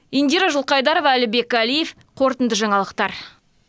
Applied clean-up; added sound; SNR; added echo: none; none; none; none.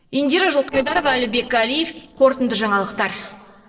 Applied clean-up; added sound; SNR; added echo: neural separator model SepFormer DNS4.